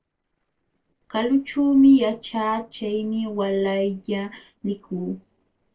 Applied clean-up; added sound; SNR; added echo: neural separator model SepFormer DNS4.